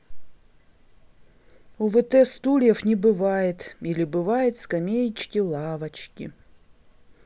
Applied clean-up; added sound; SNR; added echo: none; none; none; none.